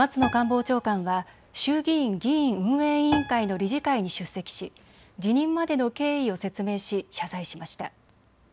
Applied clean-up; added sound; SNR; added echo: none; Piano; 13 dB; none.